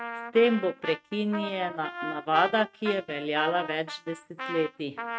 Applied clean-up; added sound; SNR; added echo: neural mask model RNNoise.